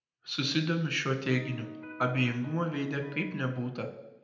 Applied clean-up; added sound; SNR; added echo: none; Electric guitar; 14 dB; reverberation time 0.7 s.